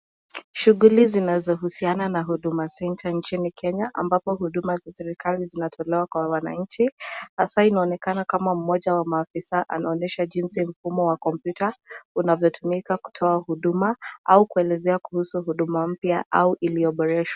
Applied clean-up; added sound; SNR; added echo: none; none; none; none.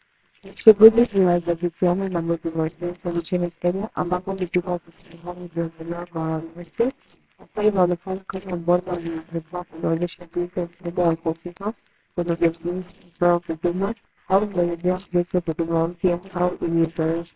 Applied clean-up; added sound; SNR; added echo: neural separator model SepFormer WHAMR!.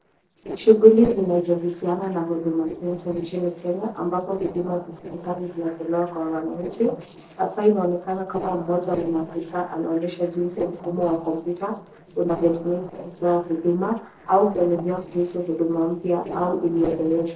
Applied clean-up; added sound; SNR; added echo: neural separator model SepFormer DNS4.